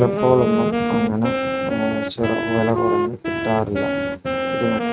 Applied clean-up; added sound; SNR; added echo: neural mask model RNNoise.